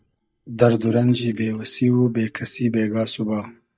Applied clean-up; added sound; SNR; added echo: neural mask model DeepFilterNet 3.